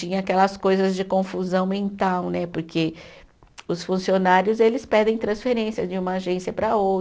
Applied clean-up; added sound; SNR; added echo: none; none; none; none.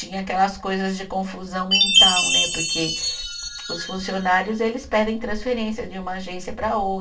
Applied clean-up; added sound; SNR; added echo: none; Chime; 0 dB; reverberation time 0.2 s.